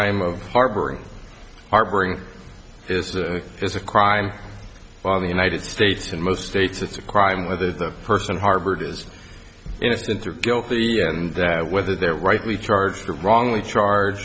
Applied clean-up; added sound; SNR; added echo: none; none; none; none.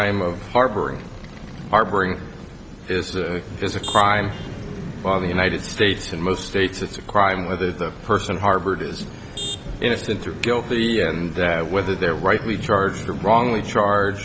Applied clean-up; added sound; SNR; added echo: none; Motor vehicle (road) + Boat, Water vehicle; 13 dB; none.